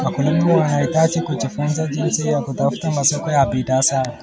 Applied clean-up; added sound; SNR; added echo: none; Fixed-wing aircraft, airplane + Piano; 19 dB; none.